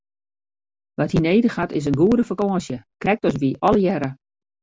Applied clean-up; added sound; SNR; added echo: none; none; none; none.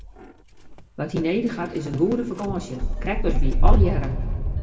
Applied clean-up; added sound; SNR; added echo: none; Engine starting / Motor vehicle (road); -4 dB; reverberation time 1.9 s.